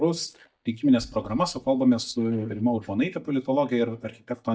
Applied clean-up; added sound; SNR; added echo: neural mask model DeepFilterNet 3.